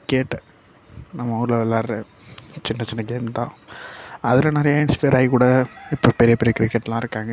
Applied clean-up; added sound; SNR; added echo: none; none; none; none.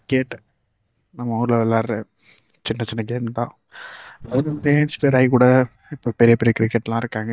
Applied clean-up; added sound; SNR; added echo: neural mask model DeepFilterNet 3.